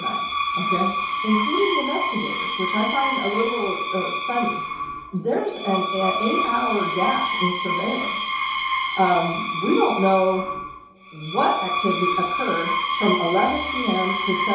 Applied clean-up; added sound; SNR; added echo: none; Screech; 1 dB; reverberation time 2.8 s.